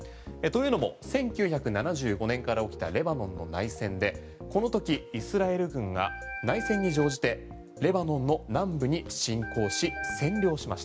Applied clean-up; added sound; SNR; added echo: none; Organ; 8 dB; none.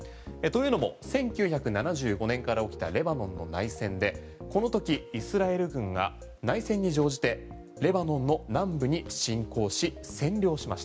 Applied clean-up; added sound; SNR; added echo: none; none; none; none.